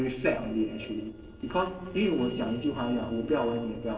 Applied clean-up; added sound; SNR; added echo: neural separator model SepFormer DNS4.